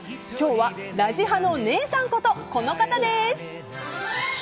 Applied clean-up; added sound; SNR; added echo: none; none; none; none.